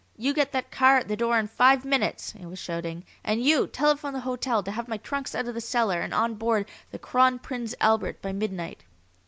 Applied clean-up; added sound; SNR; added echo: none; none; none; none.